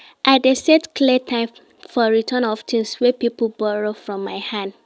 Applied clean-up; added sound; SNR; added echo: none; none; none; none.